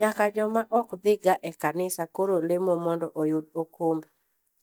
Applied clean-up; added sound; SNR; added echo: neural mask model DeepFilterNet 3.